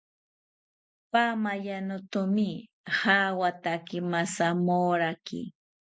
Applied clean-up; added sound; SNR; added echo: none; none; none; none.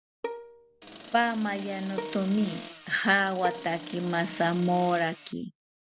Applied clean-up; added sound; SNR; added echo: none; Bowed string instrument + Accelerating, revving, vroom; 11 dB; none.